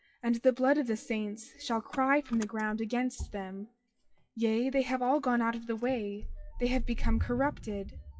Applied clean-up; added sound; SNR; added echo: classical method WPE with log-MMSE.